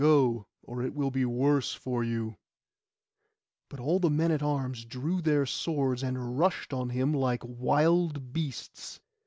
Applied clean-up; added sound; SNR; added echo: none; none; none; none.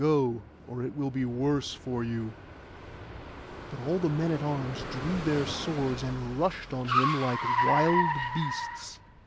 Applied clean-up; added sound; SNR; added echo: none; Car; 3 dB; none.